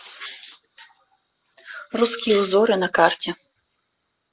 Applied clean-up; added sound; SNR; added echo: none; none; none; none.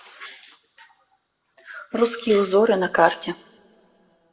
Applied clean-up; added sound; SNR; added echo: none; none; none; reverberation time 0.8 s.